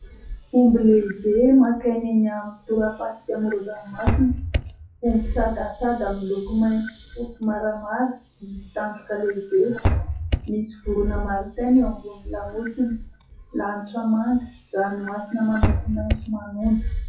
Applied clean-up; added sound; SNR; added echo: classical method WPE with log-MMSE.